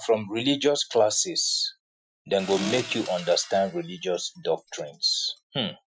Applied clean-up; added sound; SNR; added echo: classical method Wiener filter.